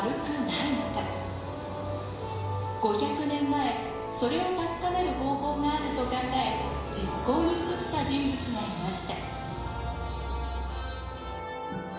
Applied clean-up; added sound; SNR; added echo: none; Bird; 18 dB; reverberation time 1.0 s.